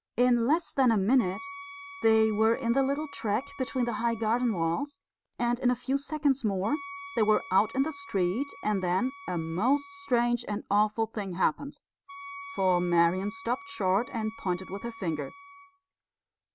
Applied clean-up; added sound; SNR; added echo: none; Wind instrument, woodwind instrument; 18 dB; none.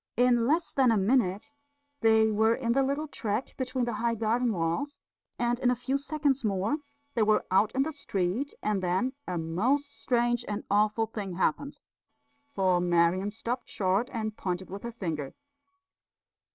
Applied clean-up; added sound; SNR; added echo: neural separator model SepFormer DNS4.